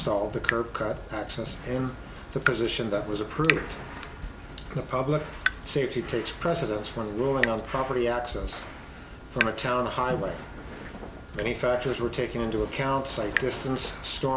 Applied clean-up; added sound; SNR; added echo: none; Drip / Water tap, faucet; 7 dB; none.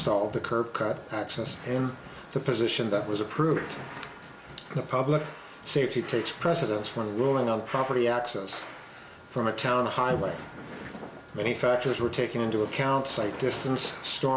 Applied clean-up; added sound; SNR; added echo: none; none; none; none.